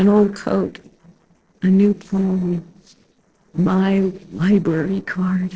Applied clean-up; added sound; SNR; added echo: neural separator model SepFormer DNS4.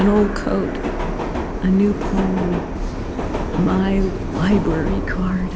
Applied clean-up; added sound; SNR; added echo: none; Subway, metro, underground; 2 dB; none.